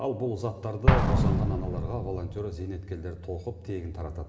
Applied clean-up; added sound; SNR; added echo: none; Explosion; -4 dB; reverberation time 1.2 s.